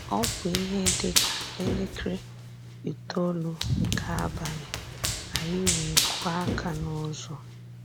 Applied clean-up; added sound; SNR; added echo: none; Run; -1 dB; none.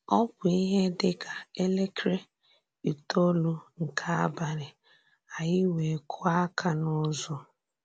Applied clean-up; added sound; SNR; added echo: none; none; none; none.